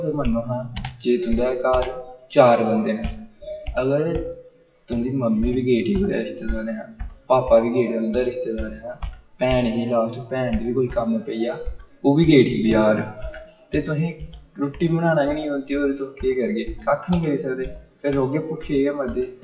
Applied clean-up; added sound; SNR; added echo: classical method WPE with log-MMSE.